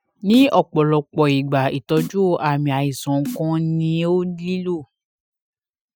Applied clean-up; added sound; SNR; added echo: classical method Wiener filter.